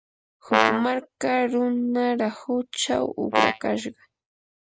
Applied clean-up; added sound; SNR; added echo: neural mask model Resemble Enhance denoiser.